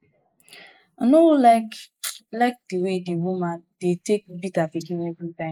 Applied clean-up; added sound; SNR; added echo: neural mask model Resemble Enhance denoiser.